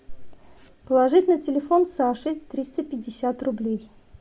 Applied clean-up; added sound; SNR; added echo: none; none; none; none.